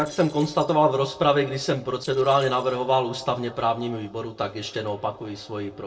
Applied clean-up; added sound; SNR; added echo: neural separator model SepFormer DNS4.